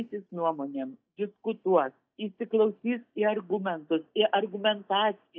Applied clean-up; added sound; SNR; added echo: neural mask model DeepFilterNet 3.